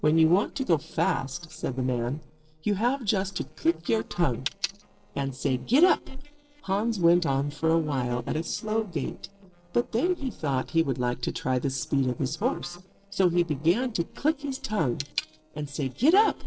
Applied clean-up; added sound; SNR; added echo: neural separator model SepFormer DNS4.